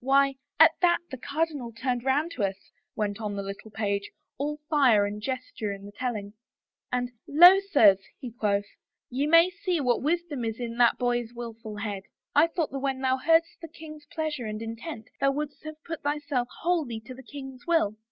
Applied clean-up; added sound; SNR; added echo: none; none; none; none.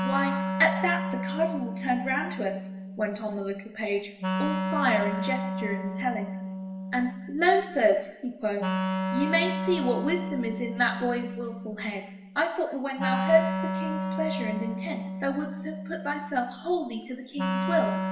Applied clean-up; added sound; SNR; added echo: none; Wind instrument, woodwind instrument; 3 dB; reverberation time 1.1 s.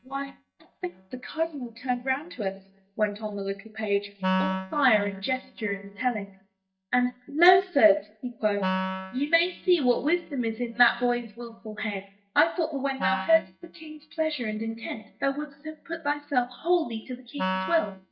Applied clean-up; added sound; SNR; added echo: neural mask model DeepFilterNet 3.